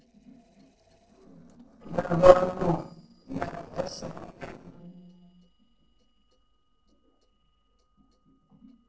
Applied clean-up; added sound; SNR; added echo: neural separator model SepFormer DNS4.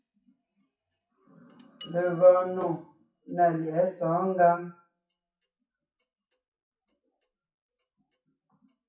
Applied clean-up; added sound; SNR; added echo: classical method WPE with log-MMSE.